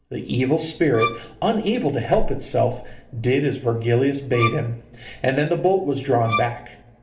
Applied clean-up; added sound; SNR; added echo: none; Bowed string instrument; 6 dB; reverberation time 0.8 s.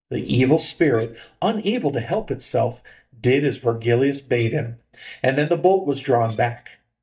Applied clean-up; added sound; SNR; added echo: neural mask model DeepFilterNet 3.